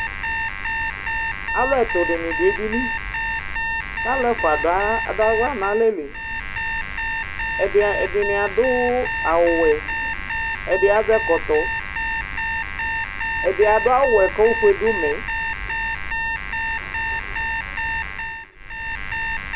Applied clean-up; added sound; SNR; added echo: none; Alarm; 3 dB; none.